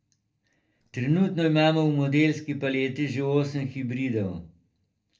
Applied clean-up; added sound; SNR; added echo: neural separator model SepFormer DNS4.